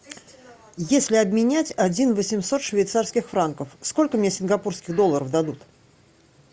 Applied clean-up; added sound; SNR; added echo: none; none; none; none.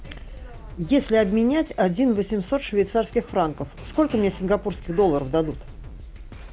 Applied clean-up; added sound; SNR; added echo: none; Drum kit; 15 dB; none.